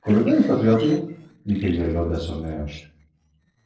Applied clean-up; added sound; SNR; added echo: neural separator model SepFormer DNS4.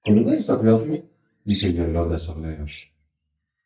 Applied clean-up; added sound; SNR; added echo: neural mask model DeepFilterNet 3.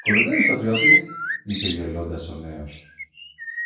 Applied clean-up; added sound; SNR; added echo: none; Bird; -4 dB; reverberation time 0.6 s.